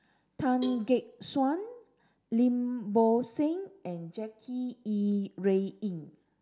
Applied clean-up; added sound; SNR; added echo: none; Cowbell; 19 dB; none.